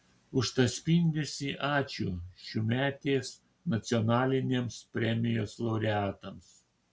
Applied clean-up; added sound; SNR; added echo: none; none; none; none.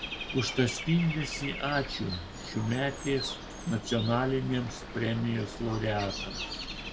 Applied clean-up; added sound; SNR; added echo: none; Bird / Dog + Boat, Water vehicle; 8 dB; none.